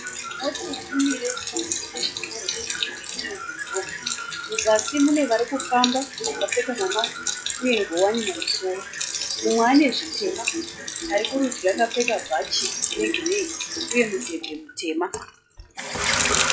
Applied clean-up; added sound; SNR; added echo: classical method log-MMSE.